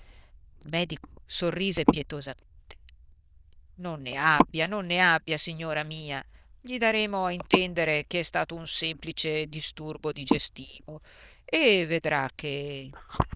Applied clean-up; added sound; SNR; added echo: neural diffusion model UNIVERSE++.